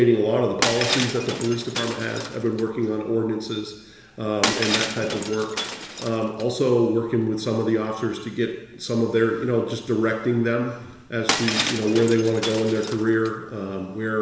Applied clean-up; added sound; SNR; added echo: none; Shatter; 6 dB; reverberation time 1.1 s.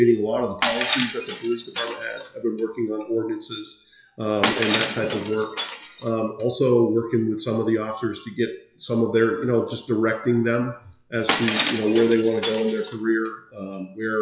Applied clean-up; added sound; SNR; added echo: classical method WPE with log-MMSE.